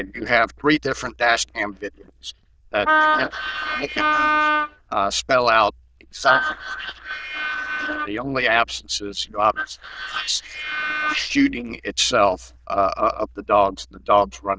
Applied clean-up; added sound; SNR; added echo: neural diffusion model UNIVERSE++.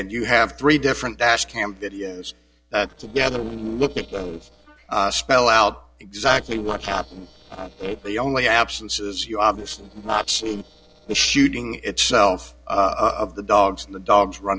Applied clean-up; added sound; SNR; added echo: neural separator model SepFormer DNS4.